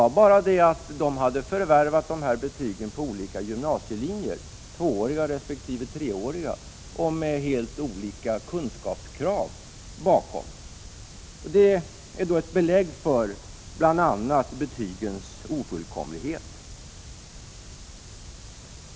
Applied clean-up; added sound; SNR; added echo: none; none; none; none.